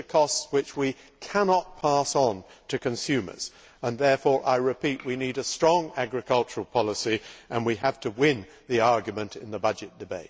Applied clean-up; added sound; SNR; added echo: none; none; none; none.